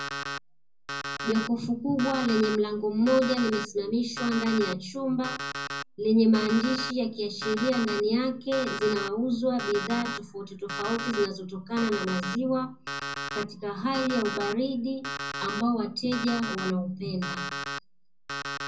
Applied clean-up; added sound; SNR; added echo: none; Alarm; 8 dB; reverberation time 0.4 s.